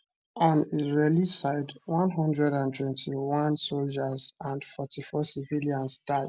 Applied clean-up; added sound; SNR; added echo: none; none; none; none.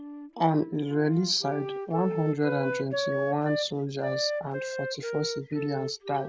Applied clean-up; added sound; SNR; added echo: none; Wind instrument, woodwind instrument; 5 dB; none.